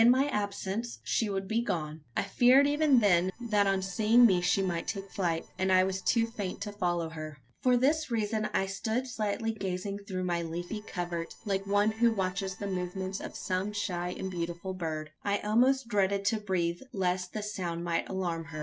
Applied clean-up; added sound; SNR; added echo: neural separator model SepFormer DNS4.